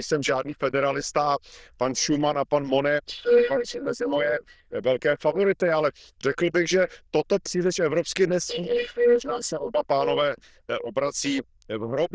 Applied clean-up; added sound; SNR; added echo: neural diffusion model UNIVERSE++.